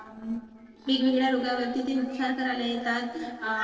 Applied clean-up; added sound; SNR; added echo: neural separator model SepFormer DNS4.